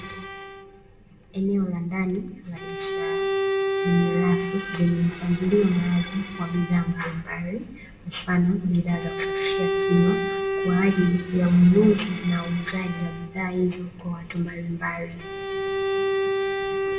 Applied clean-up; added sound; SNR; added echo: none; Bowed string instrument; 5 dB; reverberation time 0.6 s.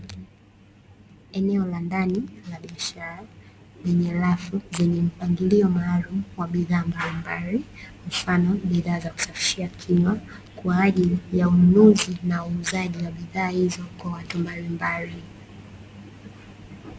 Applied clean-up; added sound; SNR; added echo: none; none; none; none.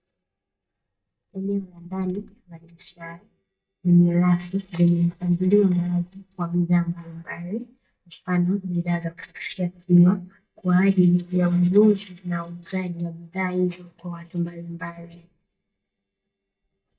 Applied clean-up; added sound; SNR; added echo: neural mask model DeepFilterNet 3.